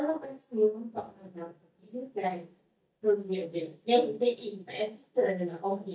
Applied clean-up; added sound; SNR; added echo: neural mask model DeepFilterNet 3.